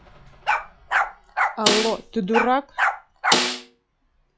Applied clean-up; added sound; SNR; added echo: classical method log-MMSE.